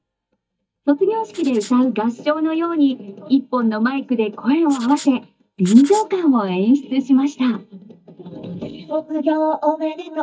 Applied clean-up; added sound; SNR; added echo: neural mask model DeepFilterNet 3.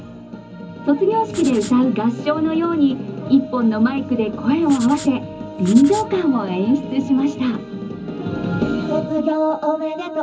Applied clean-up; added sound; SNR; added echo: none; Writing; 17 dB; reverberation time 0.4 s.